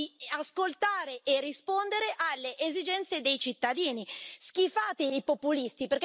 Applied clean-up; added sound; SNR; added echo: none; none; none; none.